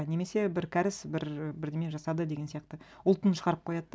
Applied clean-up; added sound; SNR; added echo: none; none; none; none.